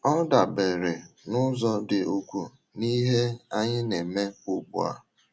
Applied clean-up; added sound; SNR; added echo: none; none; none; none.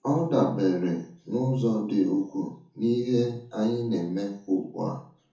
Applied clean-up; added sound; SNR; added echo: none; none; none; reverberation time 0.7 s.